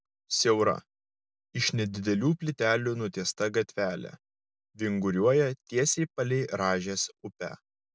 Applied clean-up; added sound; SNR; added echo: none; none; none; none.